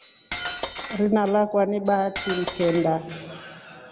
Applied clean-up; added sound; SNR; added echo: none; Cutlery, silverware; 11 dB; none.